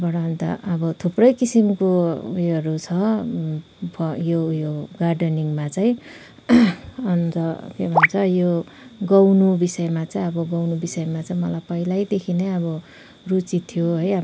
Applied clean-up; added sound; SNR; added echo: none; none; none; none.